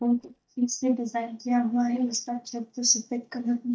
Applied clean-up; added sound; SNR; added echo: neural mask model DeepFilterNet 3.